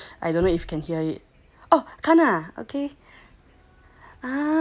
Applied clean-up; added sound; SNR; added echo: none; Bass drum; 19 dB; none.